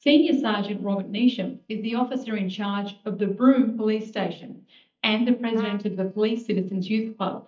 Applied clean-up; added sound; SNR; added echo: neural mask model DeepFilterNet 3.